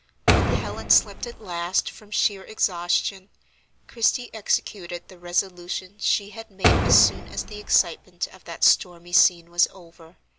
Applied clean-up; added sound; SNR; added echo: none; Door; -2 dB; none.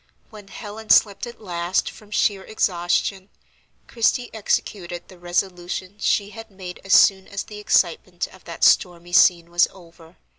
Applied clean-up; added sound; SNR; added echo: none; none; none; none.